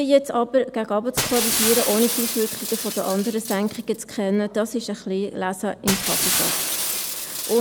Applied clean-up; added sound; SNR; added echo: none; Shatter; 4 dB; none.